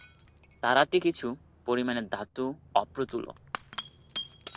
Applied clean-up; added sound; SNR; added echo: none; Shatter / Crushing; 15 dB; none.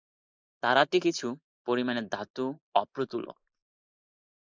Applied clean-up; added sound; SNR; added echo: neural mask model Resemble Enhance denoiser.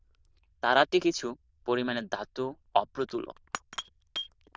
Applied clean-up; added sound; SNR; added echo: neural diffusion model UNIVERSE++.